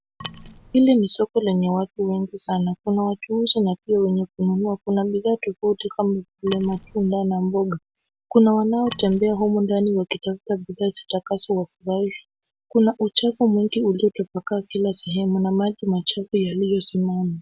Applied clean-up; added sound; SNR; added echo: none; Wood; 14 dB; none.